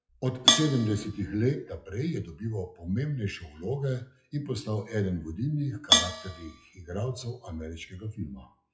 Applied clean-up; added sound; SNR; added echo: classical method WPE with log-MMSE.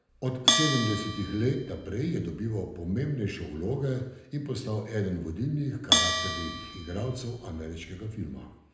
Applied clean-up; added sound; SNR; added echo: none; Bell; 0 dB; reverberation time 0.8 s.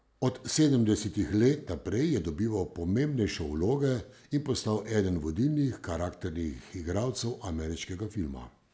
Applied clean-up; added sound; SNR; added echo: none; none; none; none.